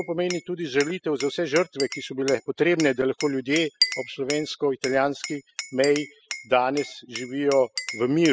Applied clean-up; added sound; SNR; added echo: classical method spectral subtraction.